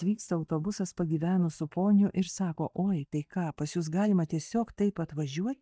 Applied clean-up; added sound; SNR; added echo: neural mask model DeepFilterNet 3.